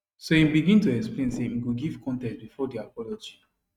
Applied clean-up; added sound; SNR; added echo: neural mask model RNNoise.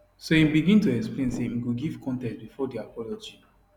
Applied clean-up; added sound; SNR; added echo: none; Whoosh, swoosh, swish; 11 dB; none.